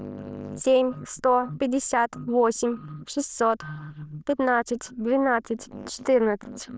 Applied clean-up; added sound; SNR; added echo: neural diffusion model UNIVERSE++.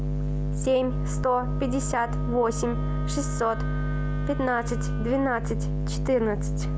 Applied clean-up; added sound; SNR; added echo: none; Wind instrument, woodwind instrument; 20 dB; none.